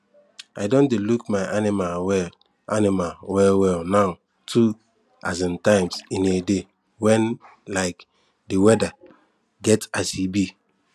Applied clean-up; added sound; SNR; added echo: none; Splash, splatter; 20 dB; none.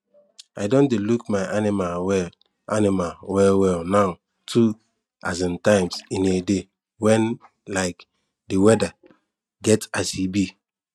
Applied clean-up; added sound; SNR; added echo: neural mask model RNNoise.